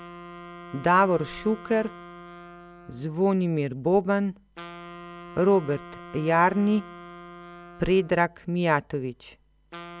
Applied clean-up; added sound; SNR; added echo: none; Wind instrument, woodwind instrument; 18 dB; none.